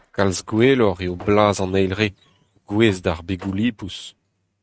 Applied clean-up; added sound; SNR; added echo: neural mask model RNNoise.